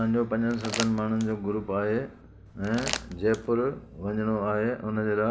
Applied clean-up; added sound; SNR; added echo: none; Crumpling, crinkling; 12 dB; none.